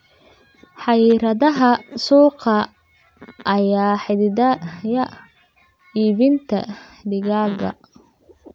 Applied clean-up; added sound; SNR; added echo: none; none; none; none.